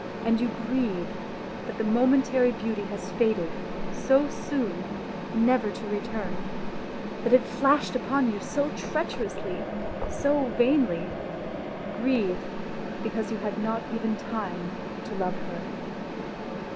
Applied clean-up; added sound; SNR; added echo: none; Mechanisms; 5 dB; none.